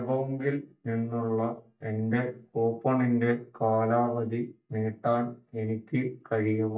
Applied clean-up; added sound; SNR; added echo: neural mask model DeepFilterNet 3.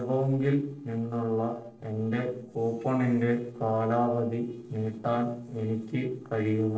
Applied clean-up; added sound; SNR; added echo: neural separator model SepFormer DNS4.